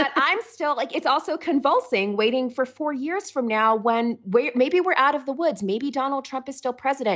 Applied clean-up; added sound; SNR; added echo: none; none; none; none.